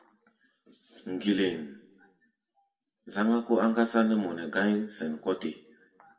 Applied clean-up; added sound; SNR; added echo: none; none; none; reverberation time 0.5 s.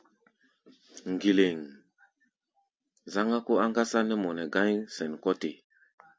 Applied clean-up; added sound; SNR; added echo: none; none; none; none.